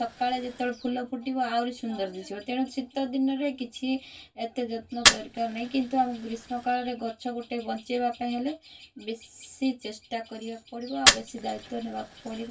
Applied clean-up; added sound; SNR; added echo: none; Fire; 2 dB; reverberation time 0.1 s.